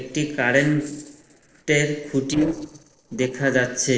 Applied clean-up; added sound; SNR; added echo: neural separator model SepFormer DNS4.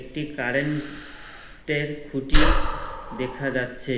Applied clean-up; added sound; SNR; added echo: none; Breathing; -5 dB; reverberation time 1.0 s.